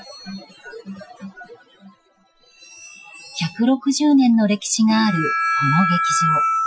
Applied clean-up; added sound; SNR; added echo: classical method Wiener filter.